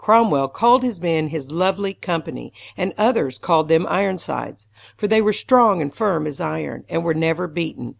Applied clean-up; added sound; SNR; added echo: none; none; none; none.